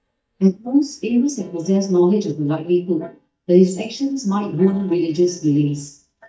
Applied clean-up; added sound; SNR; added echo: neural mask model DeepFilterNet 3.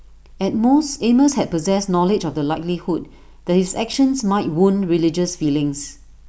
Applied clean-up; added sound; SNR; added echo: none; none; none; none.